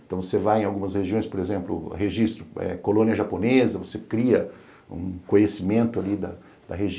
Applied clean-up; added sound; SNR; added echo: none; none; none; none.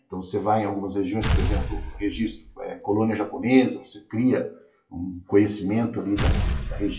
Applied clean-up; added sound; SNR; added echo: classical method WPE with log-MMSE.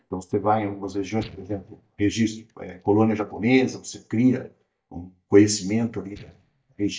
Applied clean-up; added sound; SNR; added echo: neural mask model DeepFilterNet 3.